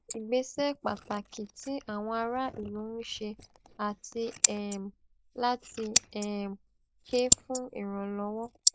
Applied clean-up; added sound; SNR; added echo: neural mask model Resemble Enhance denoiser.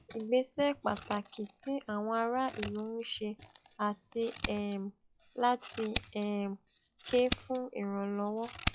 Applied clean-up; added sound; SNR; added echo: classical method log-MMSE.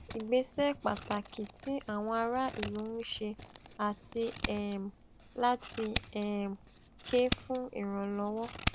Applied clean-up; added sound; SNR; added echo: none; Scissors; 0 dB; none.